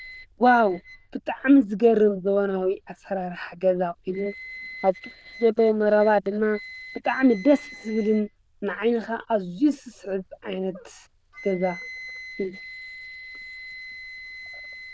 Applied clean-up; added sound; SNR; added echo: neural diffusion model UNIVERSE++.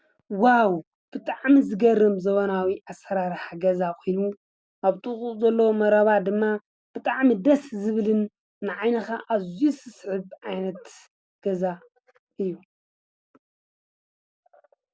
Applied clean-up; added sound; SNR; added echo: none; none; none; none.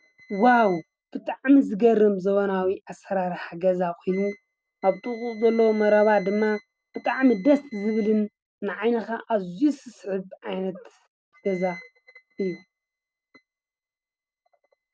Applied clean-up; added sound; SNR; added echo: neural mask model RNNoise.